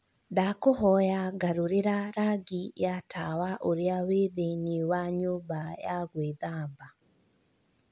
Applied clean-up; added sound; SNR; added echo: none; none; none; none.